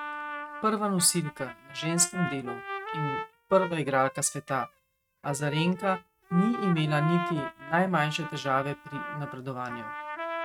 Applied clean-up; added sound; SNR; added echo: neural mask model RNNoise.